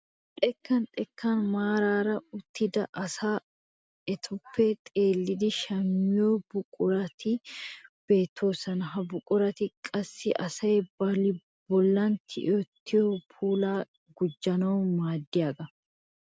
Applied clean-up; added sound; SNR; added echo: none; none; none; none.